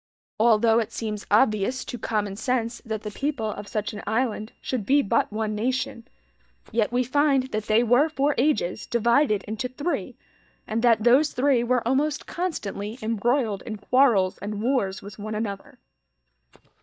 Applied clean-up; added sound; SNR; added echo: neural mask model DeepFilterNet 3.